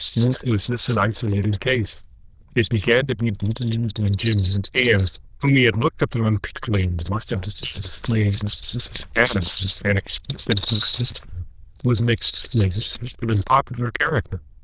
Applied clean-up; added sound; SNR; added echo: neural diffusion model UNIVERSE++.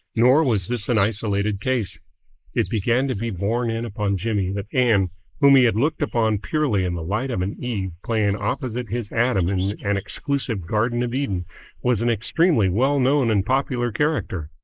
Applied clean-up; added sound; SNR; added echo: neural mask model Resemble Enhance denoiser.